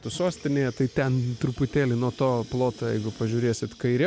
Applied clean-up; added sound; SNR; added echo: none; Sink (filling or washing) / Water tap, faucet; 20 dB; none.